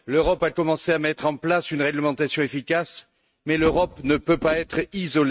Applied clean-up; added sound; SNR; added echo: neural mask model RNNoise.